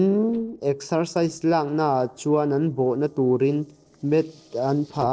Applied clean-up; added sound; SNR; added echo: neural separator model SepFormer DNS4.